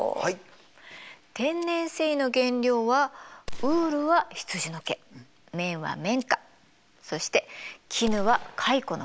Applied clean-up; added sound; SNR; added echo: none; Gunshot, gunfire; 11 dB; none.